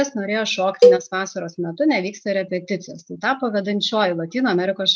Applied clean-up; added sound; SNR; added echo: neural mask model RNNoise.